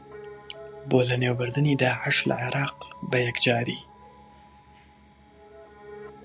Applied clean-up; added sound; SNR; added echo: none; Piano; 18 dB; none.